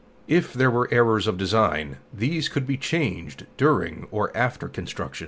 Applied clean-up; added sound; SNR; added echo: none; none; none; none.